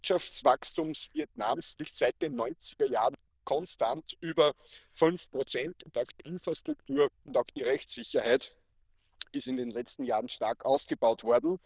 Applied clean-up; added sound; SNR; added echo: neural diffusion model UNIVERSE++.